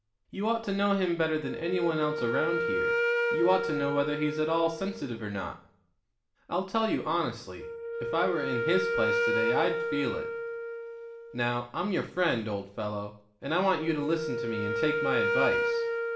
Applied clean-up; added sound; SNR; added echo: none; Wind instrument, woodwind instrument; 2 dB; reverberation time 0.5 s.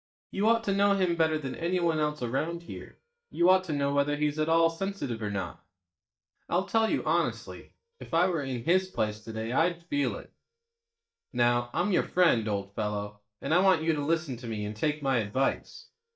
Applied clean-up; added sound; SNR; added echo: neural mask model DeepFilterNet 3.